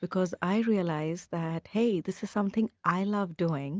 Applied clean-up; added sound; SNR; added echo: none; none; none; none.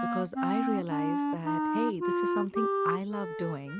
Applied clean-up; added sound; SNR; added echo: none; Wind instrument, woodwind instrument; -4 dB; none.